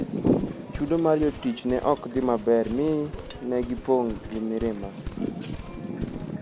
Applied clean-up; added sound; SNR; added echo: none; Livestock, farm animals, working animals; 14 dB; none.